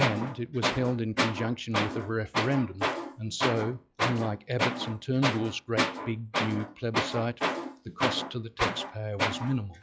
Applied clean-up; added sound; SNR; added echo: classical method log-MMSE.